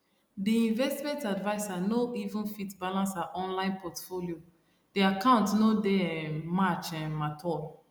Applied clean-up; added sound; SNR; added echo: none; none; none; none.